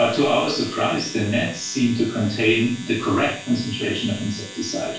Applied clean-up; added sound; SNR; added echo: none; Domestic sounds, home sounds; 16 dB; reverberation time 0.4 s.